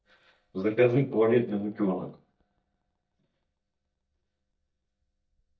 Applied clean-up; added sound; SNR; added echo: neural mask model DeepFilterNet 3.